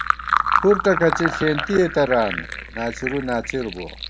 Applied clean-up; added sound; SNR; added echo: none; Fill (with liquid); 4 dB; none.